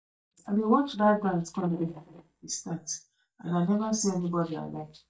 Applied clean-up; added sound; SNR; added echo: neural mask model DeepFilterNet 3.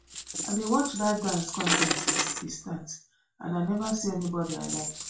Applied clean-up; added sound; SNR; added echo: none; Coin (dropping); 2 dB; reverberation time 0.3 s.